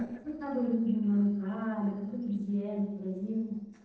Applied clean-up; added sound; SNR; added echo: neural separator model SepFormer DNS4.